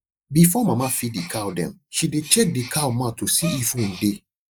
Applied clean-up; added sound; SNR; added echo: neural mask model Resemble Enhance denoiser.